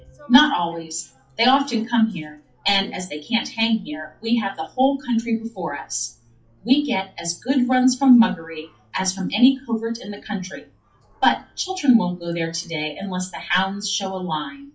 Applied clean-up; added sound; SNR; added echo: classical method WPE with log-MMSE.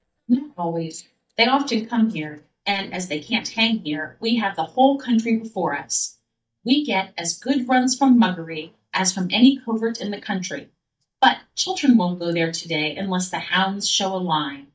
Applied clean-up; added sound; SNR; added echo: neural mask model DeepFilterNet 3.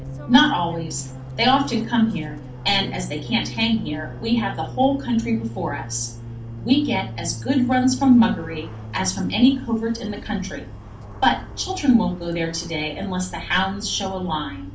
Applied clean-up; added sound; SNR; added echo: none; Fixed-wing aircraft, airplane; 12 dB; reverberation time 0.3 s.